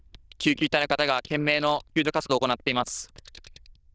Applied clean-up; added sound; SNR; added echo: neural diffusion model UNIVERSE++.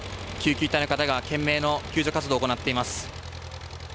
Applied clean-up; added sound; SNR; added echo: none; Engine; 11 dB; none.